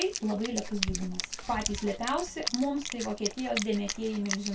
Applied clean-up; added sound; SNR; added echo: none; Wind instrument, woodwind instrument; 6 dB; reverberation time 0.2 s.